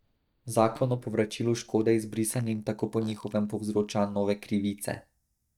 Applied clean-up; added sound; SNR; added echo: neural mask model DeepFilterNet 3.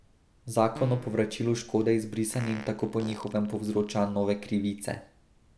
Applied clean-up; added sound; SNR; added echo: none; Fart; 18 dB; none.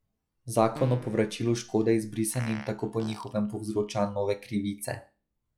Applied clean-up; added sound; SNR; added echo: classical method log-MMSE.